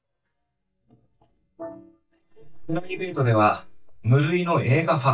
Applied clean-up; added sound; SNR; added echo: neural mask model DeepFilterNet 3.